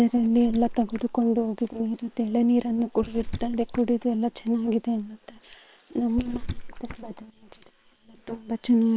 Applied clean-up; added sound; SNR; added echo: neural separator model SepFormer WHAM!.